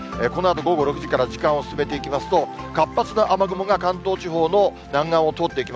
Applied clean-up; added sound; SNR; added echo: none; none; none; none.